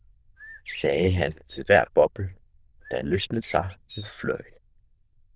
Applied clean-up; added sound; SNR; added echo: neural diffusion model UNIVERSE++.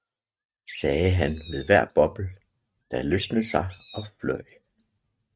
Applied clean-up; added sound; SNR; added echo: neural mask model RNNoise.